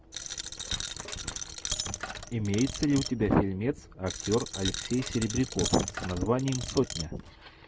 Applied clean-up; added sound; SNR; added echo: none; Coin (dropping); 7 dB; none.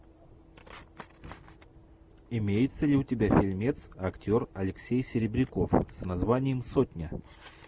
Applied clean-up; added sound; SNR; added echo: none; none; none; none.